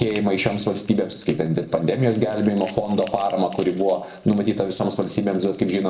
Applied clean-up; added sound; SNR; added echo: none; Crackle; 19 dB; reverberation time 0.7 s.